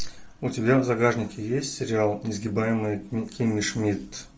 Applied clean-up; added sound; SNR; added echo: none; none; none; none.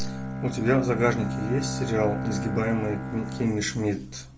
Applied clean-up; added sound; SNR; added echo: none; Bowed string instrument; 5 dB; none.